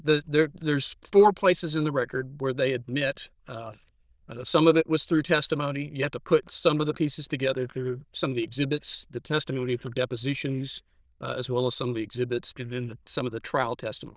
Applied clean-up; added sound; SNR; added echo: neural diffusion model UNIVERSE++.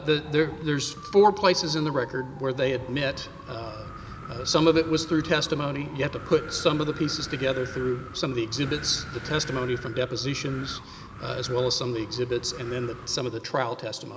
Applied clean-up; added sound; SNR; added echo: none; Wind; 14 dB; none.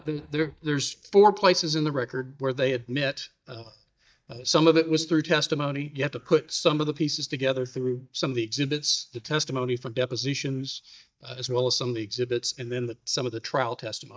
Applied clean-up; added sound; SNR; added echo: neural mask model DeepFilterNet 3.